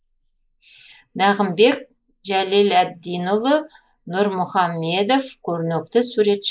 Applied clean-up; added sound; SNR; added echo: neural mask model Resemble Enhance denoiser.